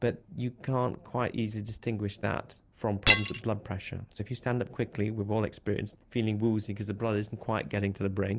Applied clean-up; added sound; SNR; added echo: none; Shatter; -5 dB; none.